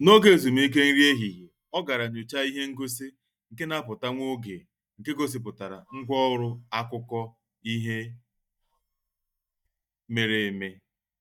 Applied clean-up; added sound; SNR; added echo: neural mask model DeepFilterNet 3.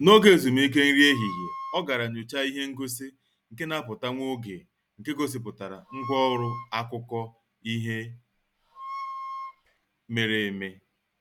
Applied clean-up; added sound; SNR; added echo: none; Wind instrument, woodwind instrument; 12 dB; none.